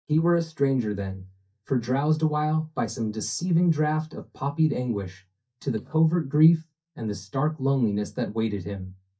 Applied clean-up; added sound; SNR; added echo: neural mask model DeepFilterNet 3.